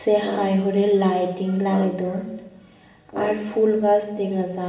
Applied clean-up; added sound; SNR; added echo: none; Brass instrument; 14 dB; reverberation time 1.0 s.